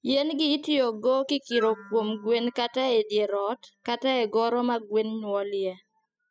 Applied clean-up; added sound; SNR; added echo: classical method spectral subtraction.